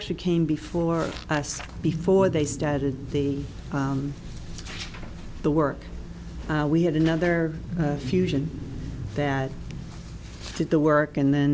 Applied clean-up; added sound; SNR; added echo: none; Wild animals; 13 dB; none.